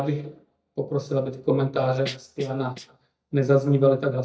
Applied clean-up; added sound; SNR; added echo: neural mask model DeepFilterNet 3.